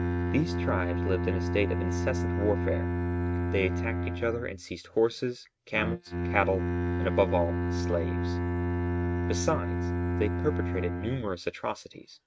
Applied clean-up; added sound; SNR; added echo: neural mask model RNNoise.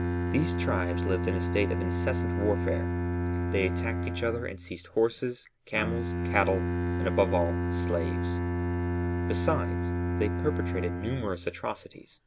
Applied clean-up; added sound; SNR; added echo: none; Bowed string instrument; -2 dB; none.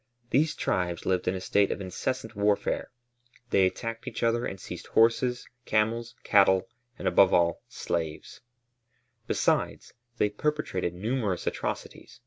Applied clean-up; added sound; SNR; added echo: none; none; none; none.